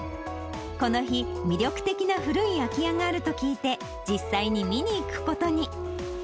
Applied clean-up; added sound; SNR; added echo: none; Wind instrument, woodwind instrument; 9 dB; none.